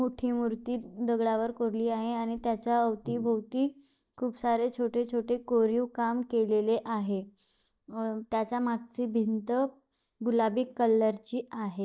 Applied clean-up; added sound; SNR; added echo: neural mask model DeepFilterNet 3.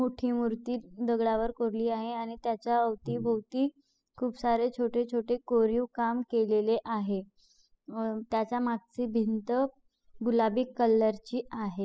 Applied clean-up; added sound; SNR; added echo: classical method spectral subtraction.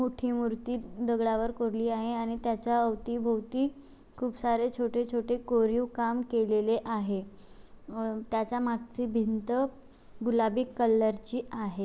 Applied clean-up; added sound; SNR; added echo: none; none; none; none.